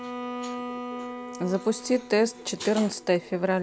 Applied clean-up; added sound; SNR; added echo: none; Bowed string instrument; 10 dB; none.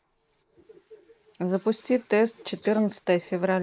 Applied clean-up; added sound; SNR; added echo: neural mask model Resemble Enhance denoiser.